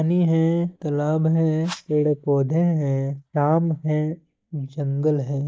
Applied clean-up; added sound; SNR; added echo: neural mask model DeepFilterNet 3.